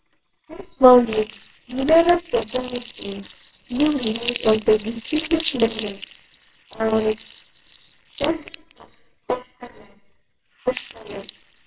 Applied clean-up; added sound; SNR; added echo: neural separator model SepFormer WHAMR!.